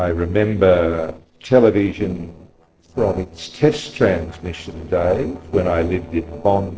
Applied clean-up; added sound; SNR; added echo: neural separator model SepFormer DNS4.